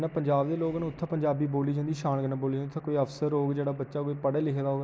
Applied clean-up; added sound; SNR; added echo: none; none; none; none.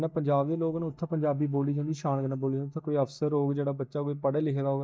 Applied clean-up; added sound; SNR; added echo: neural mask model DeepFilterNet 3.